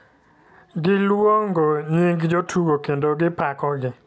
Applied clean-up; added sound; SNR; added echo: none; none; none; none.